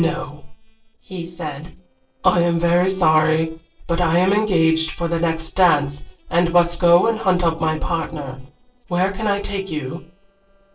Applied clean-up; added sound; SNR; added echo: neural separator model SepFormer DNS4.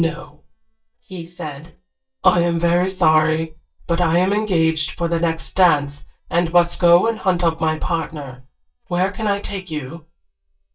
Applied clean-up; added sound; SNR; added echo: neural mask model DeepFilterNet 3.